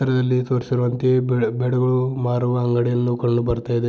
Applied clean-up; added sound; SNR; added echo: none; none; none; none.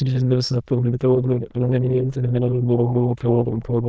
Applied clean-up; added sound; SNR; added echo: neural diffusion model UNIVERSE++.